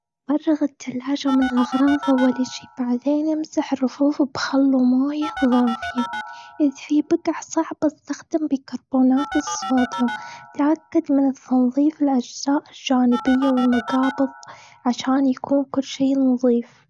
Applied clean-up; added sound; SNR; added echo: none; Telephone; 14 dB; none.